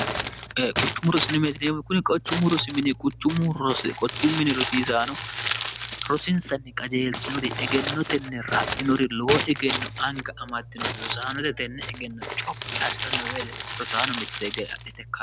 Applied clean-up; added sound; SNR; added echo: none; Crumpling, crinkling; 5 dB; none.